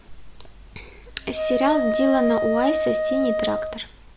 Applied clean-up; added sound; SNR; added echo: none; Wind instrument, woodwind instrument; 5 dB; none.